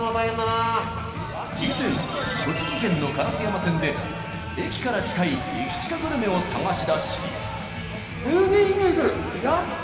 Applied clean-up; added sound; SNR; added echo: none; Screech; 12 dB; reverberation time 2.5 s.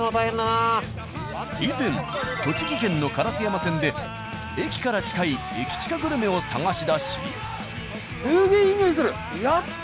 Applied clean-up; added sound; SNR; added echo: none; none; none; none.